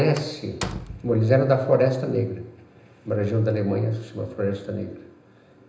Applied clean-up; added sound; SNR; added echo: none; Slam; 12 dB; reverberation time 0.9 s.